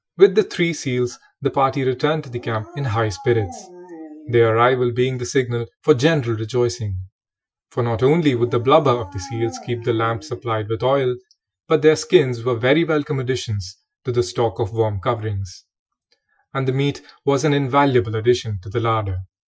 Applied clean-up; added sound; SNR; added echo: classical method Wiener filter.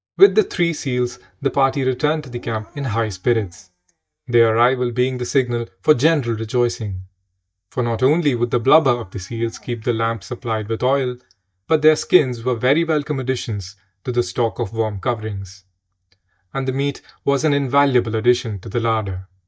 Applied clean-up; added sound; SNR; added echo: neural mask model DeepFilterNet 3.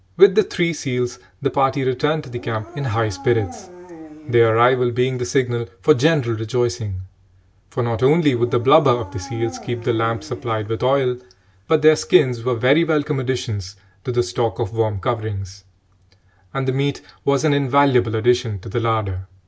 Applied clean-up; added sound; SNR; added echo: none; Dog; 19 dB; none.